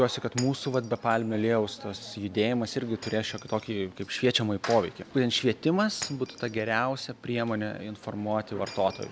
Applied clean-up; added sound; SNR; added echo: none; Shatter; 20 dB; none.